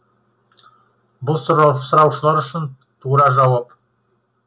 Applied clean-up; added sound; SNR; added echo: none; none; none; none.